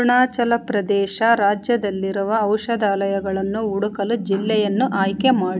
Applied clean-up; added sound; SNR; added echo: none; none; none; none.